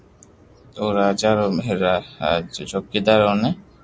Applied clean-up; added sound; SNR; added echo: none; none; none; none.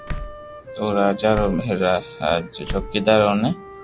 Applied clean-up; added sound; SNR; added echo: none; Slam + Wind instrument, woodwind instrument; 11 dB; none.